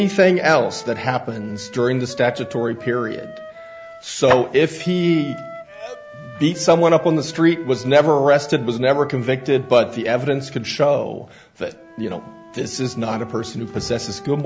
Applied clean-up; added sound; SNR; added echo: none; Wind instrument, woodwind instrument; 19 dB; none.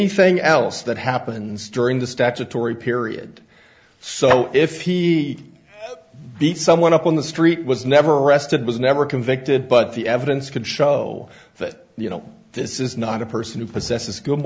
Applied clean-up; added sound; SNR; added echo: none; none; none; none.